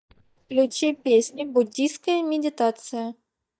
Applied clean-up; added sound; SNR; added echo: neural mask model DeepFilterNet 3.